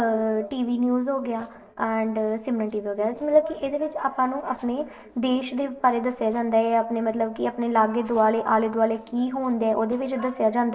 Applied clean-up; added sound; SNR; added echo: neural separator model SepFormer DNS4.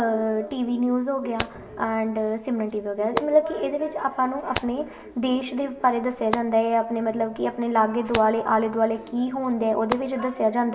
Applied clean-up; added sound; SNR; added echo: none; Hands; 14 dB; reverberation time 0.7 s.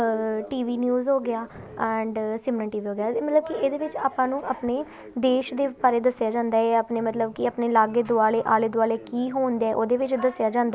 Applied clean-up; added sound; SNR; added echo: none; none; none; none.